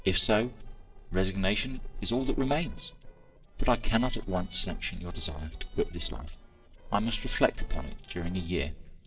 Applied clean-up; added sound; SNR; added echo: neural separator model SepFormer DNS4.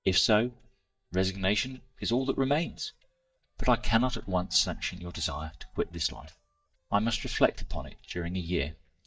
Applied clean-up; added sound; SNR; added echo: neural mask model DeepFilterNet 3.